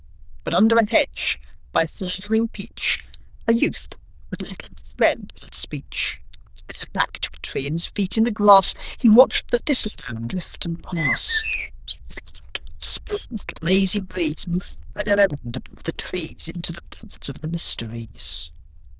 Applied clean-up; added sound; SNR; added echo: neural diffusion model UNIVERSE++.